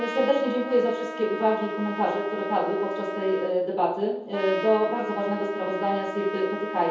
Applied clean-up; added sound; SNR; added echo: none; Trumpet; 9 dB; reverberation time 0.7 s.